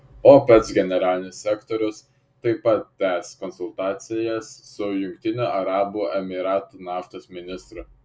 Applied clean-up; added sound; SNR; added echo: none; none; none; none.